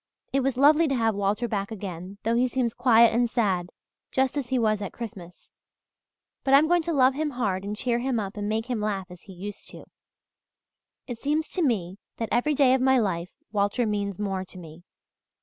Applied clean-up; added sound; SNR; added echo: none; none; none; none.